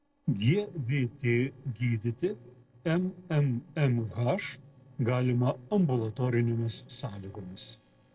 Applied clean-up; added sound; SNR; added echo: neural separator model SepFormer DNS4.